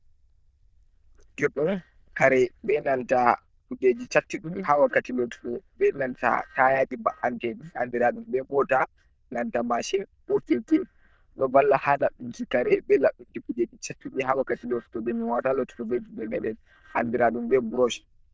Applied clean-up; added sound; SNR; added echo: neural diffusion model UNIVERSE++.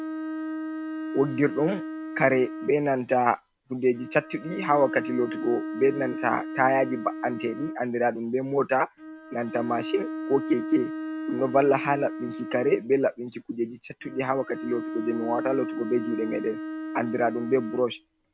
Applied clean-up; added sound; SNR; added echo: none; Bowed string instrument; 8 dB; none.